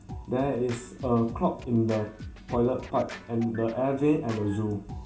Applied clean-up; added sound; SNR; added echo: none; Scratching (performance technique); 15 dB; reverberation time 0.2 s.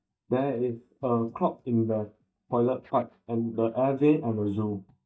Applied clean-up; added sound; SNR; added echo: neural mask model DeepFilterNet 3.